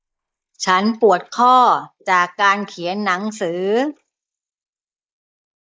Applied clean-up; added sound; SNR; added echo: neural mask model Resemble Enhance denoiser.